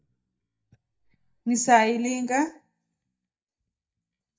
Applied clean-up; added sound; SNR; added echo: neural mask model DeepFilterNet 3.